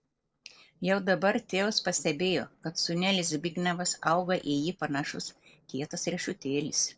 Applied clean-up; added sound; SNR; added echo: neural separator model SepFormer DNS4.